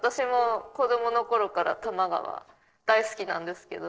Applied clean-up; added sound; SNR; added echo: neural separator model SepFormer DNS4.